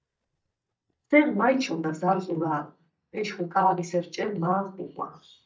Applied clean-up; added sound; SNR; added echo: neural mask model DeepFilterNet 3.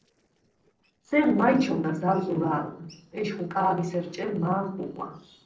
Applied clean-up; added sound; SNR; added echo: neural separator model SepFormer DNS4.